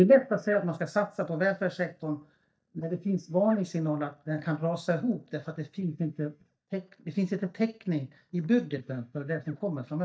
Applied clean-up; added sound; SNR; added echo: neural mask model DeepFilterNet 3.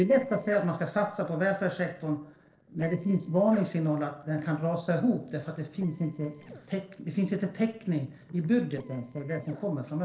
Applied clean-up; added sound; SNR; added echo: neural separator model SepFormer DNS4.